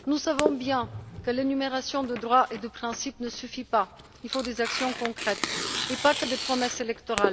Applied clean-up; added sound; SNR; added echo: none; Tearing; 6 dB; none.